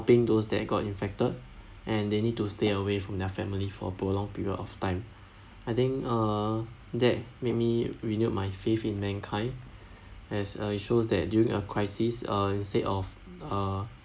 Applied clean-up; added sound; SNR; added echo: none; none; none; none.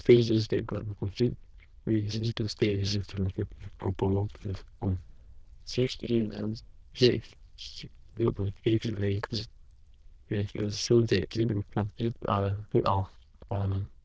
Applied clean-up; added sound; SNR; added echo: neural diffusion model UNIVERSE++.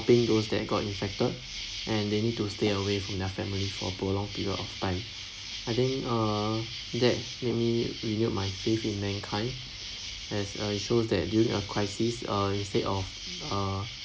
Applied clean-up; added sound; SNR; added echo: none; Insect; 10 dB; none.